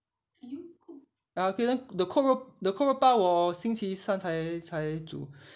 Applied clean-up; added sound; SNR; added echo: none; none; none; none.